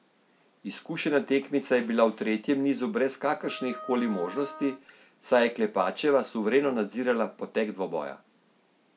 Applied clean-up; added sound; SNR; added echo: none; Wind instrument, woodwind instrument; 15 dB; none.